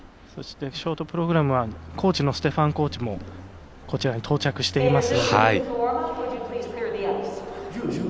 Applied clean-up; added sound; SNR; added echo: none; Motorcycle; 18 dB; none.